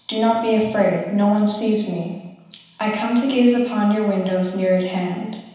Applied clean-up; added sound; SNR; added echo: none; none; none; reverberation time 1.1 s.